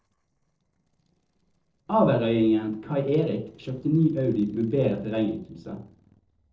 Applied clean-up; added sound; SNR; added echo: neural separator model SepFormer DNS4.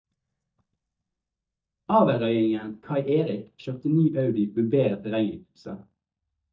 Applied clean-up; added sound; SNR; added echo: neural mask model DeepFilterNet 3.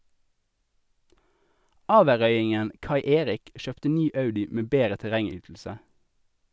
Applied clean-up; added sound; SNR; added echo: none; none; none; none.